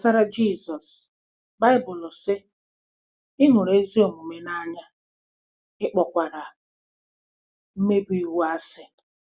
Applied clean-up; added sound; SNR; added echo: none; none; none; none.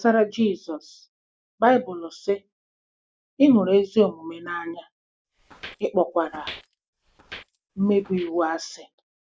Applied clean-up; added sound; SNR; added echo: neural mask model DeepFilterNet 3.